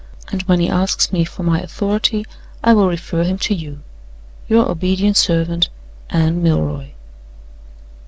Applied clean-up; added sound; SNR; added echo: none; none; none; none.